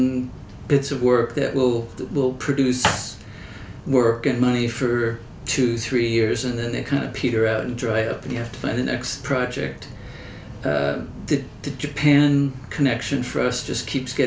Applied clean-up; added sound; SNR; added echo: none; none; none; none.